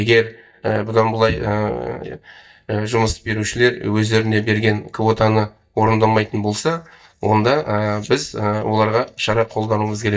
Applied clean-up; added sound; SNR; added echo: neural mask model DeepFilterNet 3.